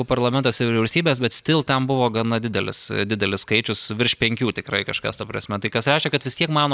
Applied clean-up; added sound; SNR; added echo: none; none; none; none.